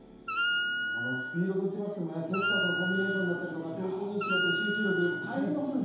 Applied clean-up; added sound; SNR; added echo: none; Wind instrument, woodwind instrument; 1 dB; reverberation time 0.8 s.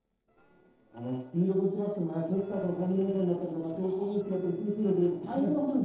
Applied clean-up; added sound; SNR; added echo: neural separator model SepFormer DNS4.